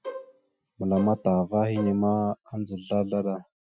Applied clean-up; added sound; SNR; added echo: classical method Wiener filter.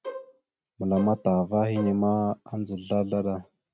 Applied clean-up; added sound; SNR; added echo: neural mask model RNNoise.